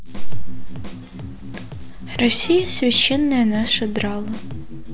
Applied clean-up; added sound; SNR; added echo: none; Drum kit; 16 dB; none.